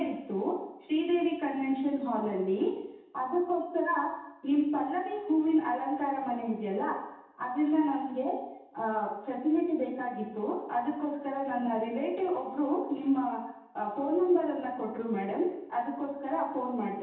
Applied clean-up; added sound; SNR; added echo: none; none; none; reverberation time 0.9 s.